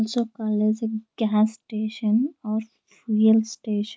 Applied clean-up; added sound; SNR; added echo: none; none; none; none.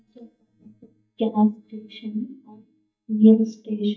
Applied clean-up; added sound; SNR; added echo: neural mask model DeepFilterNet 3.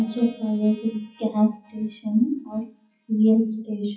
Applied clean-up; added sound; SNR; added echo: classical method WPE with log-MMSE.